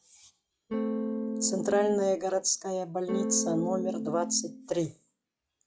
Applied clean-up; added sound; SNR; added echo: classical method log-MMSE.